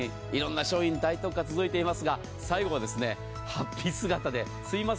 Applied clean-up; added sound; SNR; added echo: none; none; none; none.